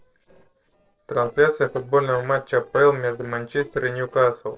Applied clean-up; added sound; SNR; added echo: neural separator model SepFormer DNS4.